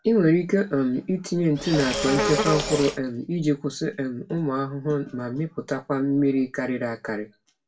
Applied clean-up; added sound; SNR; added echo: none; Insect; 2 dB; reverberation time 0.2 s.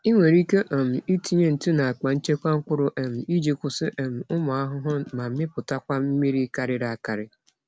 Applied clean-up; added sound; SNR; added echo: none; none; none; none.